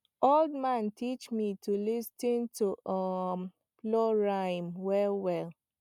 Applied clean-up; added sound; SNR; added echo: none; none; none; none.